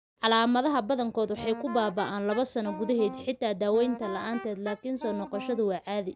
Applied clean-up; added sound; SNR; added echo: none; Wind instrument, woodwind instrument; 12 dB; none.